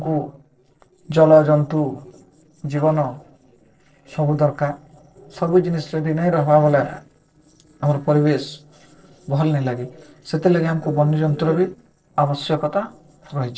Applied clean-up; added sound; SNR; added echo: neural separator model SepFormer DNS4.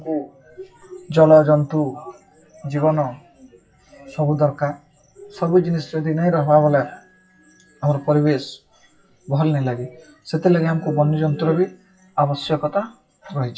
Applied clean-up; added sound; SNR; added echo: classical method WPE with log-MMSE.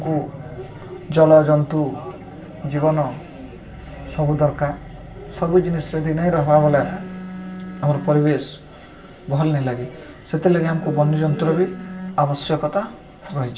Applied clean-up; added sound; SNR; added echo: none; Bowed string instrument; 13 dB; reverberation time 0.4 s.